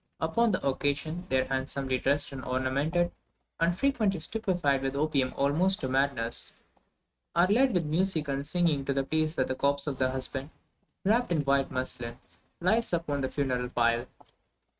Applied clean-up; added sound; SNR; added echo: neural mask model RNNoise.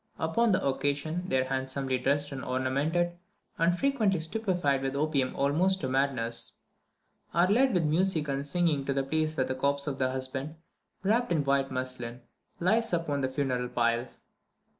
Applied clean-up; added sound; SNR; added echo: none; none; none; none.